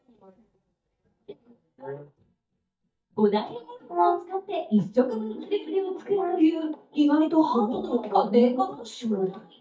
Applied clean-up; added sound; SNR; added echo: neural mask model DeepFilterNet 3.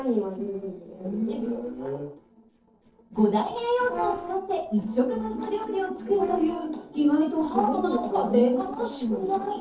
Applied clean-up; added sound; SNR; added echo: neural separator model SepFormer DNS4.